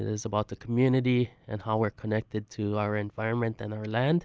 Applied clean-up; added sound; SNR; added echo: none; none; none; none.